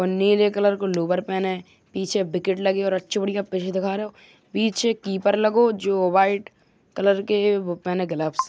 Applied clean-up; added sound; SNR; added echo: none; none; none; none.